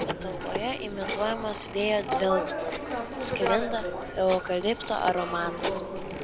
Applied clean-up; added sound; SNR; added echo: none; Telephone; 2 dB; none.